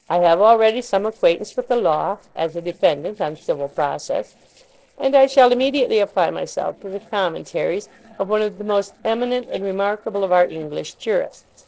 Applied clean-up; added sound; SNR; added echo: neural separator model SepFormer DNS4.